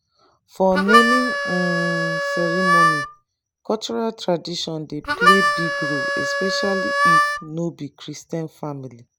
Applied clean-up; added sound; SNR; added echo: none; Harmonica; -5 dB; none.